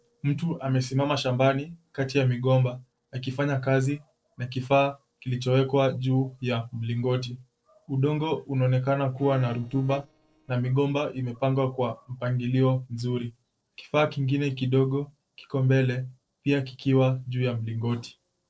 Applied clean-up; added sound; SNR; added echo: neural separator model SepFormer DNS4.